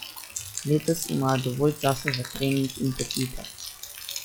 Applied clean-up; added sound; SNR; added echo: classical method log-MMSE.